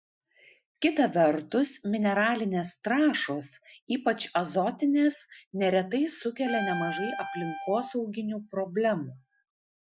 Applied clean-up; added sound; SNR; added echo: classical method Wiener filter.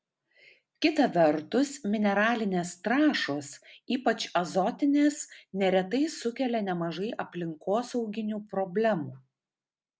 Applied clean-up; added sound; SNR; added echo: none; none; none; none.